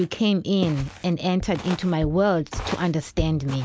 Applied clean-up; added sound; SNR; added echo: none; Walk, footsteps; 16 dB; none.